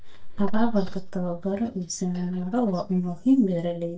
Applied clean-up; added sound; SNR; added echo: neural mask model DeepFilterNet 3.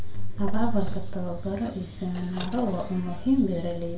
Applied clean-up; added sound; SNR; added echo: none; Squeak; 19 dB; reverberation time 0.3 s.